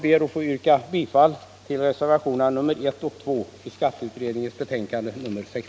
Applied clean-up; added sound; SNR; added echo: none; none; none; none.